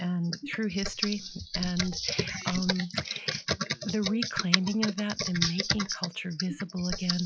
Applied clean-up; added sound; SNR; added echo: classical method log-MMSE.